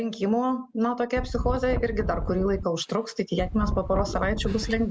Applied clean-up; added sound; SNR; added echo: none; Wind; 4 dB; none.